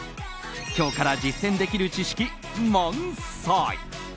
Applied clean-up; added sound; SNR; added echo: none; none; none; none.